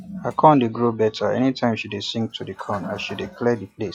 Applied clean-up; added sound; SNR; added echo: classical method log-MMSE.